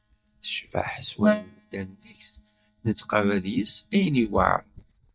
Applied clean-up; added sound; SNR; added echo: neural mask model DeepFilterNet 3.